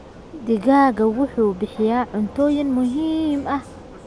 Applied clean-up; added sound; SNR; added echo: none; Vehicle; 19 dB; none.